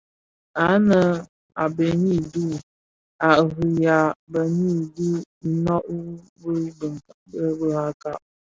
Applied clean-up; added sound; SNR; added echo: none; none; none; none.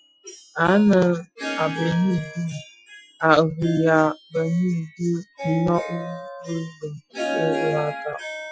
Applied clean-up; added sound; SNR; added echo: classical method Wiener filter.